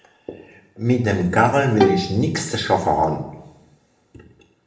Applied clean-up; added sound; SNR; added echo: none; Bowed string instrument; 3 dB; reverberation time 0.8 s.